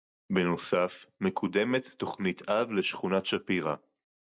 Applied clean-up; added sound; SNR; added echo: none; none; none; none.